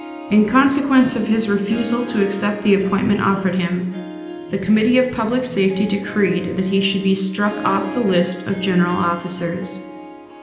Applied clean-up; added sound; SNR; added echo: none; Harp; 14 dB; reverberation time 0.8 s.